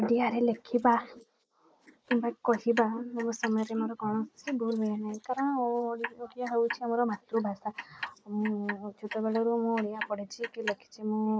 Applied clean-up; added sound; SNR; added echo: neural mask model Resemble Enhance denoiser.